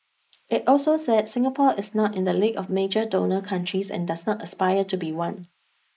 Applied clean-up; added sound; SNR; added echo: neural mask model Resemble Enhance denoiser.